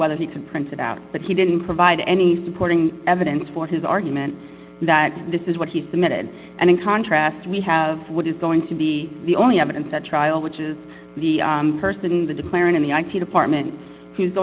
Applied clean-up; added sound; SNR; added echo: none; none; none; none.